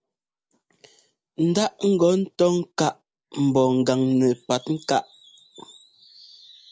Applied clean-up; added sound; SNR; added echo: none; none; none; none.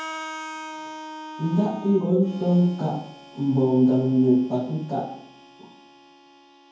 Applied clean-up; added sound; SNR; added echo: none; Harmonica; 16 dB; reverberation time 0.9 s.